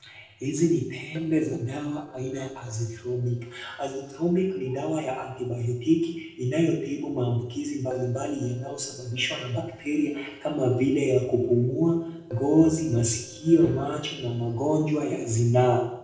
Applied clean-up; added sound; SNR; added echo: neural separator model SepFormer DNS4.